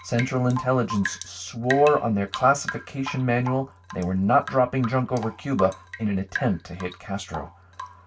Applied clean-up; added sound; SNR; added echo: none; Drip / Rain; 13 dB; reverberation time 0.2 s.